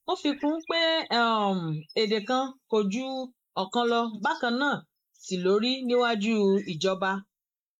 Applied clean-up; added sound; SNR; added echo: neural mask model Resemble Enhance denoiser.